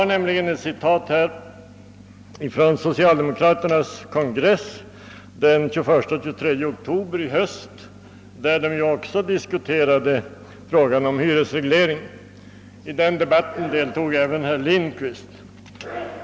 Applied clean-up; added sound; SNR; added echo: none; none; none; none.